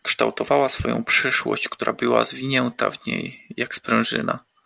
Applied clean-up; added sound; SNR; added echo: none; none; none; none.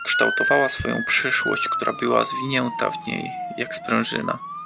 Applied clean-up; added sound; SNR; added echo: none; Motor vehicle (road) / Siren; 3 dB; none.